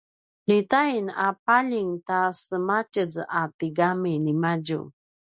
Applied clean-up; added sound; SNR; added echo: none; none; none; none.